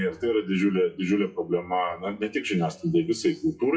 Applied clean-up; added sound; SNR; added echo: classical method WPE with log-MMSE.